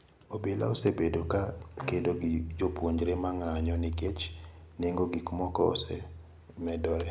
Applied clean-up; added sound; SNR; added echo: none; Bowed string instrument; 18 dB; none.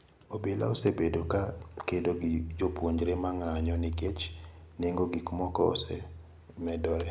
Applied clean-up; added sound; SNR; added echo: none; none; none; none.